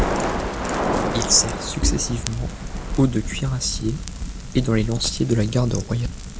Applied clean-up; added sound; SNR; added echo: none; Crackle; 2 dB; none.